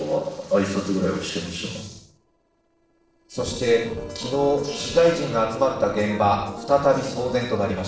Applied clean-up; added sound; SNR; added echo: neural separator model SepFormer DNS4.